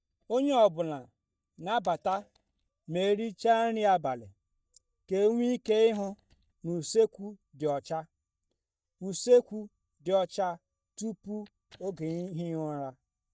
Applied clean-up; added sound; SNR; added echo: neural mask model DeepFilterNet 3.